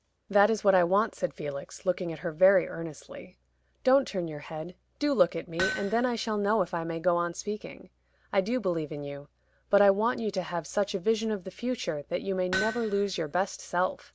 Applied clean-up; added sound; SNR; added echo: none; Hammer; 9 dB; none.